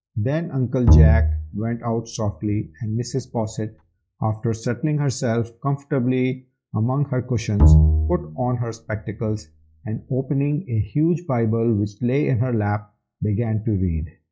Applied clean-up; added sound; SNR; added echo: classical method log-MMSE.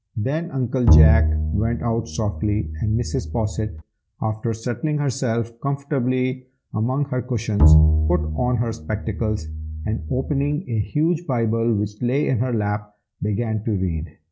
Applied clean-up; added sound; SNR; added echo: none; Bowed string instrument; -2 dB; none.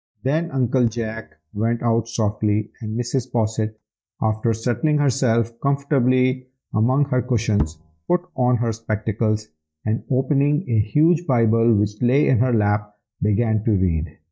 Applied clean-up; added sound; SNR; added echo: neural mask model DeepFilterNet 3.